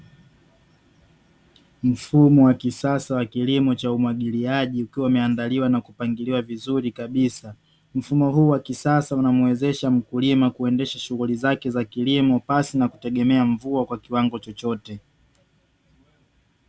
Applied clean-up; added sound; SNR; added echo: none; none; none; none.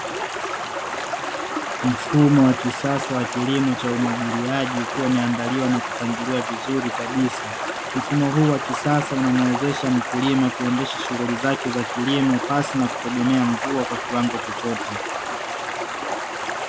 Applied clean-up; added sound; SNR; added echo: none; Stream; 5 dB; none.